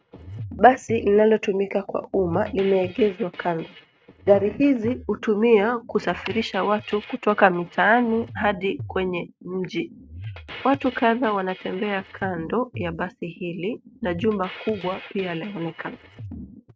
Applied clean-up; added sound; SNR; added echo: neural mask model RNNoise.